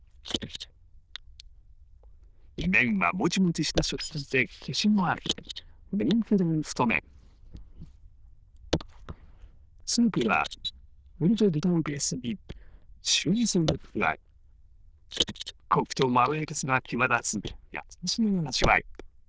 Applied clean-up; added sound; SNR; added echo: neural diffusion model UNIVERSE++.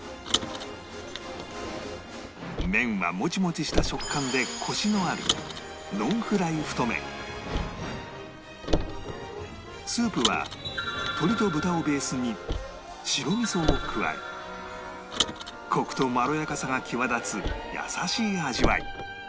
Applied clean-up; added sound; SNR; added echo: none; Car; 5 dB; none.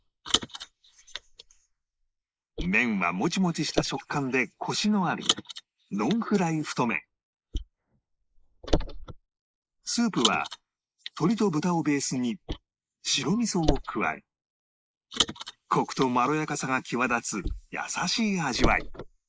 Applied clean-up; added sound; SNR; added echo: neural mask model Resemble Enhance denoiser.